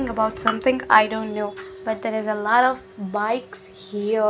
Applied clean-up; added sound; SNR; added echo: none; none; none; none.